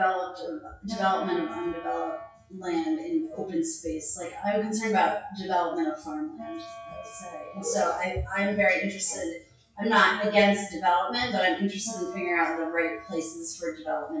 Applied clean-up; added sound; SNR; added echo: classical method WPE with log-MMSE.